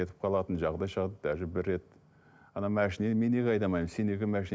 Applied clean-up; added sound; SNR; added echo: none; none; none; none.